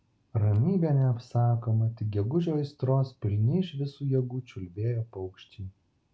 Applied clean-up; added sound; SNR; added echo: none; none; none; none.